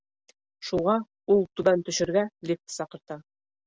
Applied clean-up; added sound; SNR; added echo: none; none; none; none.